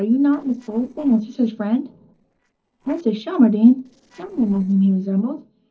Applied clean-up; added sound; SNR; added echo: neural separator model SepFormer DNS4.